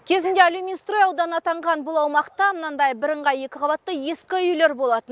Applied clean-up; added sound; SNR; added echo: none; none; none; none.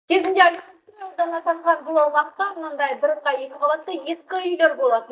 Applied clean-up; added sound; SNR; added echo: neural mask model DeepFilterNet 3.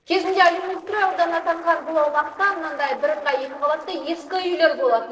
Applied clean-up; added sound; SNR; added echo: neural separator model SepFormer DNS4.